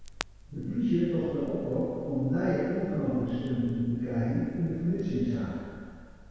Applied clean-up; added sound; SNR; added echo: none; Crackle; 18 dB; reverberation time 1.9 s.